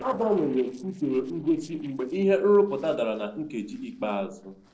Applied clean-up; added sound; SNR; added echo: neural separator model SepFormer DNS4.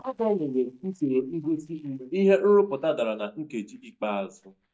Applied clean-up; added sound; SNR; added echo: neural mask model DeepFilterNet 3.